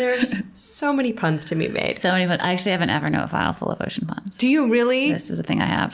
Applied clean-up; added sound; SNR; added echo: none; none; none; none.